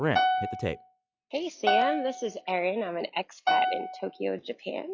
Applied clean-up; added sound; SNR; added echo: classical method log-MMSE.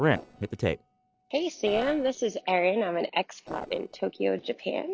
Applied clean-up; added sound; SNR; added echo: neural separator model SepFormer DNS4.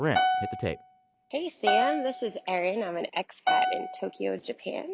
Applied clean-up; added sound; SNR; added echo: none; Piano; -1 dB; none.